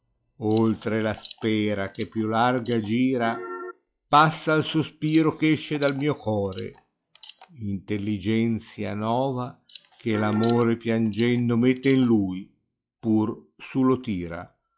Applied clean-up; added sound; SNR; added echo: classical method log-MMSE.